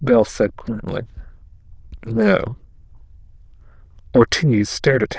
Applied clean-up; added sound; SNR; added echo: neural diffusion model UNIVERSE++.